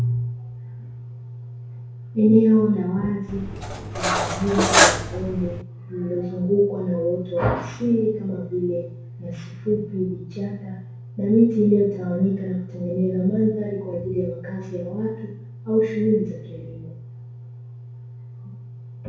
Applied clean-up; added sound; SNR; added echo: none; Cutlery, silverware; -2 dB; reverberation time 0.6 s.